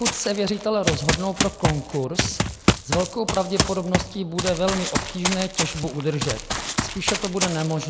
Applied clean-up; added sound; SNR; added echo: none; Run; 1 dB; none.